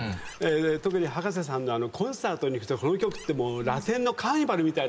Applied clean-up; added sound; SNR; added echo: none; Squeak; 19 dB; none.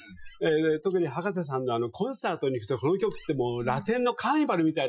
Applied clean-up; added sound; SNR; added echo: classical method Wiener filter.